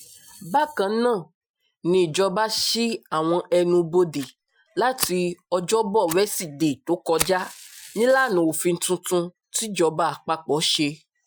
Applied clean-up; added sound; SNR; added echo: classical method Wiener filter.